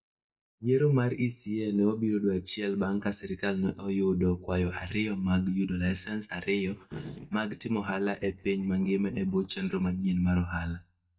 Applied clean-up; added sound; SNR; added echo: neural mask model DeepFilterNet 3.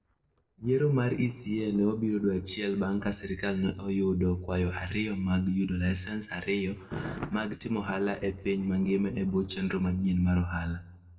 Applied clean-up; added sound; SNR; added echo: neural separator model SepFormer DNS4.